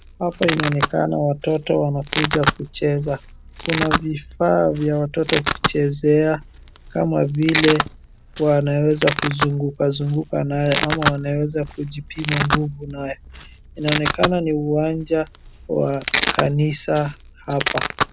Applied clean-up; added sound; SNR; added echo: none; Domestic sounds, home sounds; 6 dB; none.